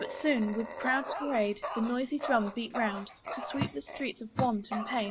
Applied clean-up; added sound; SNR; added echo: none; Dog + Drip; 7 dB; none.